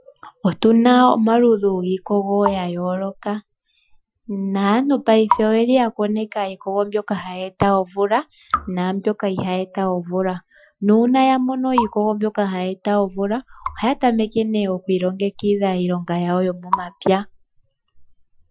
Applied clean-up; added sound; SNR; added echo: classical method Wiener filter.